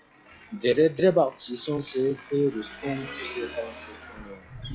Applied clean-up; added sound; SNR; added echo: classical method log-MMSE.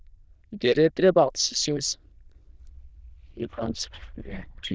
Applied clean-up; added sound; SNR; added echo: neural diffusion model UNIVERSE++.